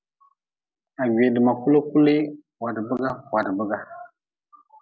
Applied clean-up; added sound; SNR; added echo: none; none; none; none.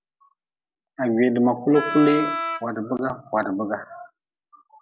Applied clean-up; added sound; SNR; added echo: none; Wind instrument, woodwind instrument; 4 dB; none.